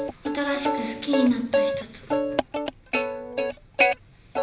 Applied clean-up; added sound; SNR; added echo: none; Plucked string instrument; -4 dB; reverberation time 1.0 s.